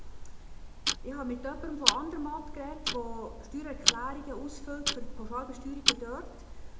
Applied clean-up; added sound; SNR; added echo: none; Tick-tock; -5 dB; reverberation time 0.5 s.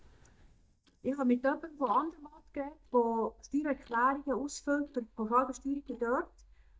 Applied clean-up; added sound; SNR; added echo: neural mask model DeepFilterNet 3.